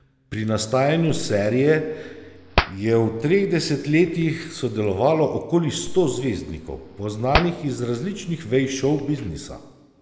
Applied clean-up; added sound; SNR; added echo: none; Hands; 9 dB; none.